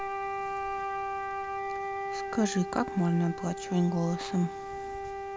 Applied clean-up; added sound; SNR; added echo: none; Wind instrument, woodwind instrument; 3 dB; none.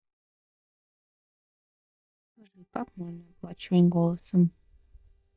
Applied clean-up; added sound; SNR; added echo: neural mask model DeepFilterNet 3.